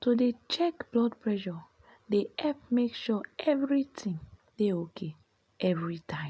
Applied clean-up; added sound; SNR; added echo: none; none; none; none.